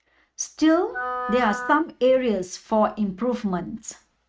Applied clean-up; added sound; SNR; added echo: neural mask model RNNoise.